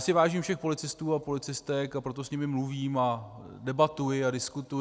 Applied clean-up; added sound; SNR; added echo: none; none; none; none.